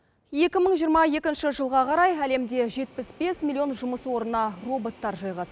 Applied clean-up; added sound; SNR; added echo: none; none; none; none.